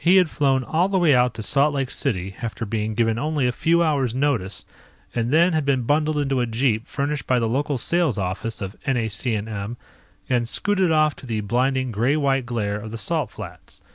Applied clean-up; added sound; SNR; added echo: none; none; none; none.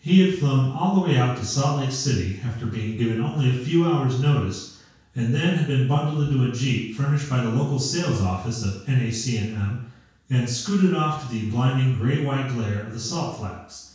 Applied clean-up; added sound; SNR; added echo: none; none; none; reverberation time 0.6 s.